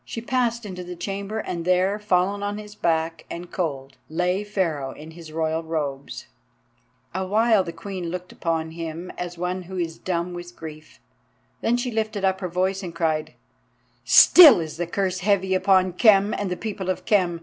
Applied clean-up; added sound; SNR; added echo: none; none; none; none.